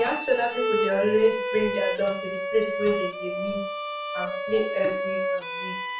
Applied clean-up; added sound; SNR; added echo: none; Bowed string instrument; 2 dB; reverberation time 0.3 s.